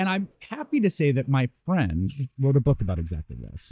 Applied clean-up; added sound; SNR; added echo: neural mask model DeepFilterNet 3.